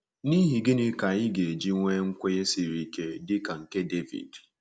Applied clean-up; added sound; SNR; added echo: none; none; none; none.